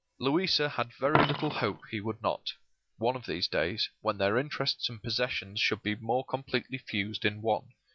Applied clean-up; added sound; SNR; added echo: classical method log-MMSE.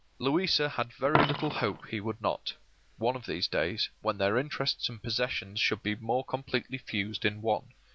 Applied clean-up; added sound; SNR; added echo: none; Coin (dropping); 9 dB; none.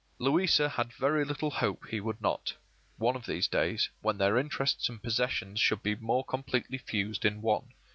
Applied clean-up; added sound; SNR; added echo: none; none; none; none.